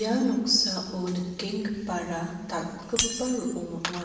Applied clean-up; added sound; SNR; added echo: none; Shatter; 10 dB; reverberation time 1.1 s.